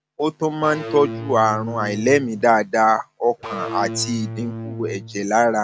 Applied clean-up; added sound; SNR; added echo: none; Electric guitar / Bass guitar; 10 dB; none.